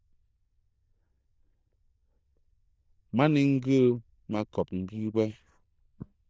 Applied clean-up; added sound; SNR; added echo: neural diffusion model UNIVERSE++.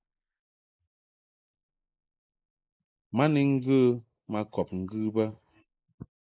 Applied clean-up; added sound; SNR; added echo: neural mask model Resemble Enhance denoiser.